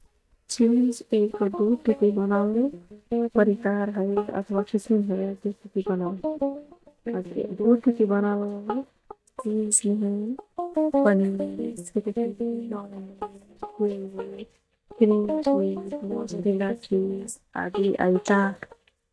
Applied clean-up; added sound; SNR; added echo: neural mask model DeepFilterNet 3.